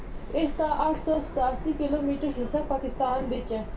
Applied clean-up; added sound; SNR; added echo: none; Subway, metro, underground; 7 dB; reverberation time 0.3 s.